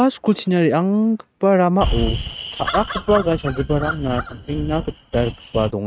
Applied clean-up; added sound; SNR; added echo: neural mask model RNNoise.